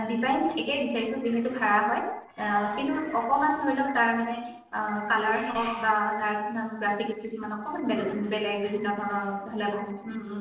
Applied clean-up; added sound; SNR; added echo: neural separator model SepFormer DNS4.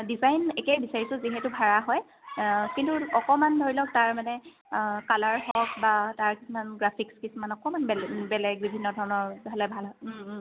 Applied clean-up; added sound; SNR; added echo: none; none; none; none.